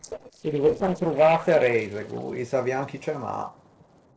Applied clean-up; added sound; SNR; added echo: neural separator model SepFormer DNS4.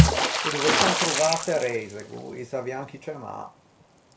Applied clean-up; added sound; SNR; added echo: none; Water / Splash, splatter; -4 dB; reverberation time 0.2 s.